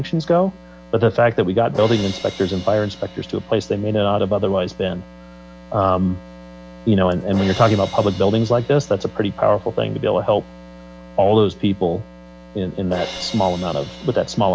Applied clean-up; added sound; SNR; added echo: none; Crash cymbal; 19 dB; none.